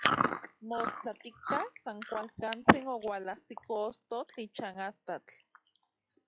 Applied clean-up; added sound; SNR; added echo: classical method log-MMSE.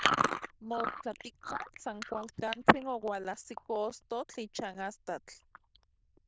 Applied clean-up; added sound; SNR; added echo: neural diffusion model UNIVERSE++.